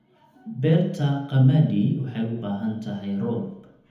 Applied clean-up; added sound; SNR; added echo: none; none; none; reverberation time 1.0 s.